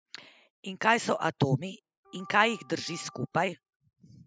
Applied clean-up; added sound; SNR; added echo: classical method spectral subtraction.